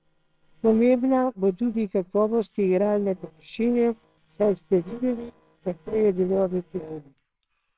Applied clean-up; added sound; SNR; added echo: neural separator model SepFormer WHAMR!.